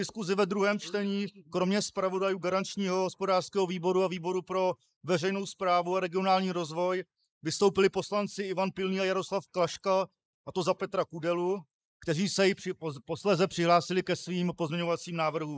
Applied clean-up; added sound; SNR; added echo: neural mask model Resemble Enhance denoiser.